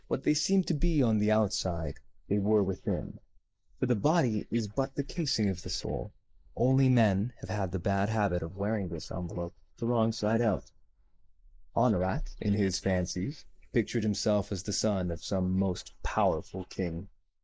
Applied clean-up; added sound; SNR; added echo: neural mask model Resemble Enhance denoiser.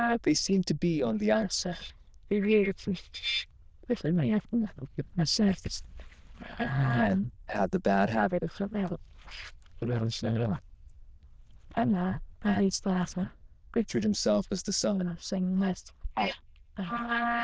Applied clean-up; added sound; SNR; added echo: neural diffusion model UNIVERSE++.